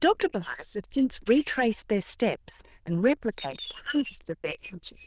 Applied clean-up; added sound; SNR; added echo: neural diffusion model UNIVERSE++.